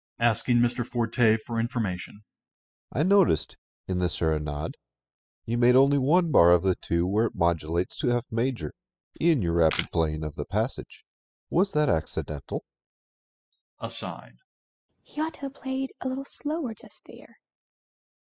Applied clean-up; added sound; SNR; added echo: classical method spectral subtraction.